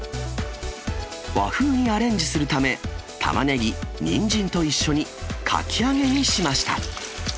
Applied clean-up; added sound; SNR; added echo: none; none; none; none.